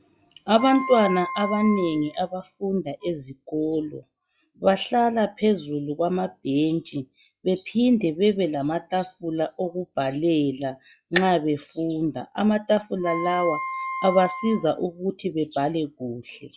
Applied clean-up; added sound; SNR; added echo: classical method log-MMSE.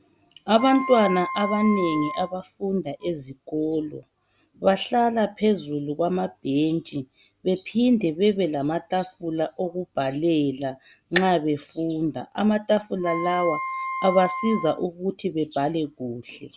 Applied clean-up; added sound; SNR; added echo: none; Wind instrument, woodwind instrument; 7 dB; none.